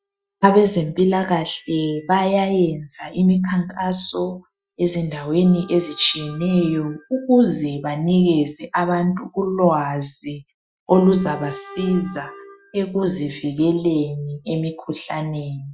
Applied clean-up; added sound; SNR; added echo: classical method Wiener filter.